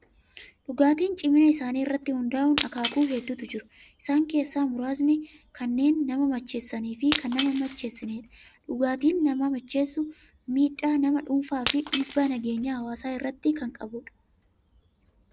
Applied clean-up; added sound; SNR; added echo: none; Shatter; 9 dB; none.